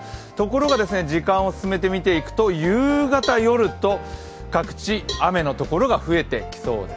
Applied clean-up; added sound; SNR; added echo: none; Cowbell; 18 dB; none.